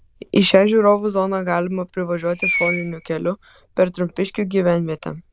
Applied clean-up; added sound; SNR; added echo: neural diffusion model UNIVERSE++.